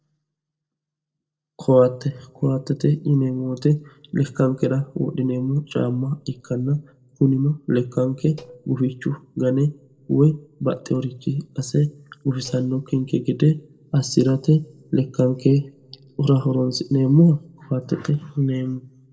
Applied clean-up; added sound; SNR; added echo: neural separator model SepFormer DNS4.